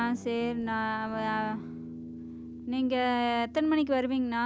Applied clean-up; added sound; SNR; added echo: none; Guitar; 13 dB; none.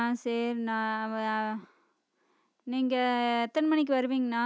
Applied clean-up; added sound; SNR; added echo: none; none; none; none.